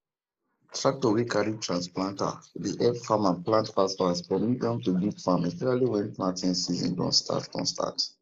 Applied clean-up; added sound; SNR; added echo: neural mask model Resemble Enhance denoiser.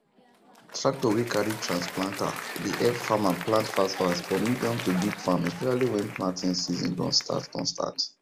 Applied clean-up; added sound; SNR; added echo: none; Applause; 11 dB; none.